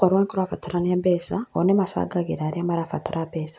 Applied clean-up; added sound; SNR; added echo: none; none; none; none.